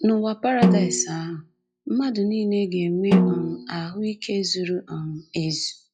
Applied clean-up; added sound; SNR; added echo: classical method log-MMSE.